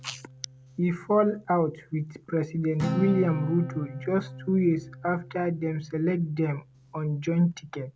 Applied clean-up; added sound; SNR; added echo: none; Acoustic guitar; 11 dB; none.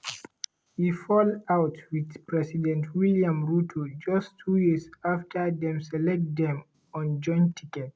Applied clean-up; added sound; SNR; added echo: none; none; none; none.